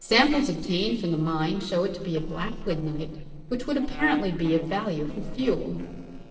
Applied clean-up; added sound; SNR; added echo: neural separator model SepFormer DNS4.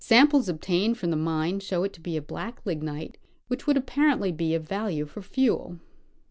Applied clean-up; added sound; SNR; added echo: none; none; none; none.